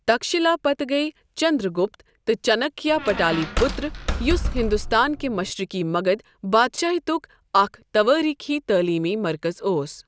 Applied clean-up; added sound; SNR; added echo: none; Squeak; 5 dB; none.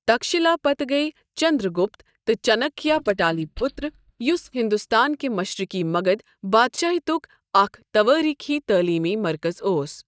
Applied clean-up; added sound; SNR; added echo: neural mask model DeepFilterNet 3.